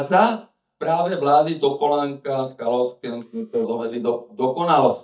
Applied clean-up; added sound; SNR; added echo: neural mask model DeepFilterNet 3.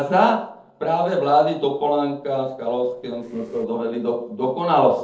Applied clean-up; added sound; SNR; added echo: neural separator model SepFormer DNS4.